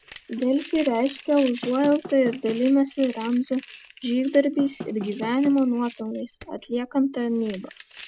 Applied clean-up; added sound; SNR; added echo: none; Crumpling, crinkling + Knock / Wood; 17 dB; none.